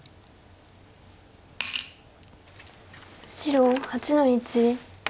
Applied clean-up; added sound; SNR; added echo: none; none; none; none.